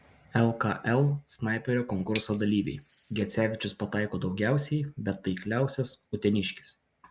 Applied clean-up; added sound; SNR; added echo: none; Bicycle bell; -5 dB; none.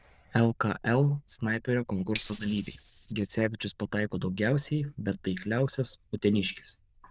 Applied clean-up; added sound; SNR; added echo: neural diffusion model UNIVERSE++.